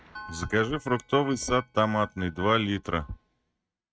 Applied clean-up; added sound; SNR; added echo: neural mask model RNNoise.